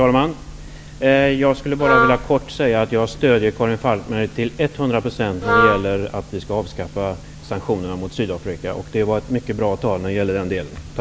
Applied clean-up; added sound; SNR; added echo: none; Wind instrument, woodwind instrument; -1 dB; none.